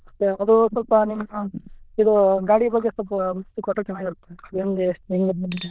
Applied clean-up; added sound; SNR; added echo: neural diffusion model UNIVERSE++.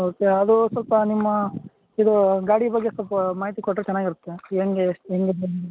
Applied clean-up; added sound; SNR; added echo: none; none; none; none.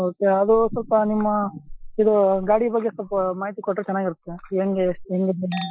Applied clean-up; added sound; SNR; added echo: classical method Wiener filter.